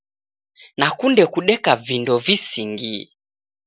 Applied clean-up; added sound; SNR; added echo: none; none; none; none.